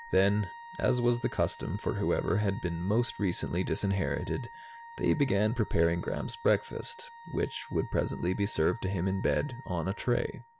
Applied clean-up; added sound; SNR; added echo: none; Wind instrument, woodwind instrument; 18 dB; none.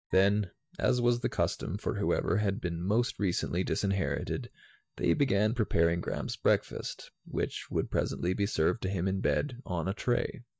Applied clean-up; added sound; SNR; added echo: neural mask model DeepFilterNet 3.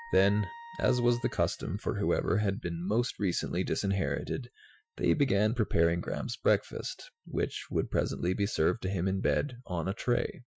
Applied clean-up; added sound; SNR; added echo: classical method Wiener filter.